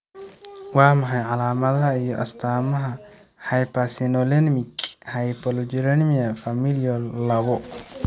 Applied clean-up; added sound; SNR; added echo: none; none; none; none.